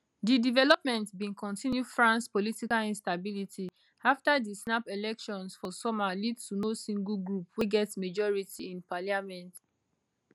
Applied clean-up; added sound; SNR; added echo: none; none; none; none.